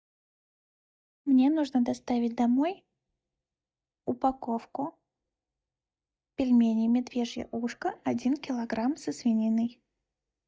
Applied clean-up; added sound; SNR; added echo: neural mask model DeepFilterNet 3.